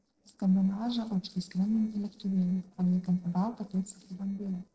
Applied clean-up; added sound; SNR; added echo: neural separator model SepFormer DNS4.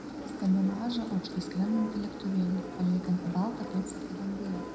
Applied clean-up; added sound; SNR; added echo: none; Engine; 8 dB; reverberation time 0.7 s.